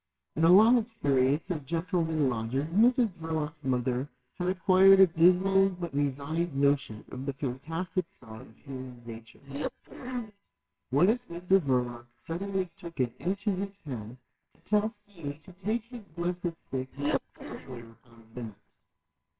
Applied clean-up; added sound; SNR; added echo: neural separator model SepFormer WHAMR!.